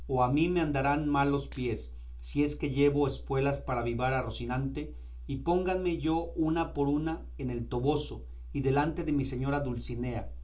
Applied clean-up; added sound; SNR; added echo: none; Coin (dropping); 18 dB; reverberation time 0.2 s.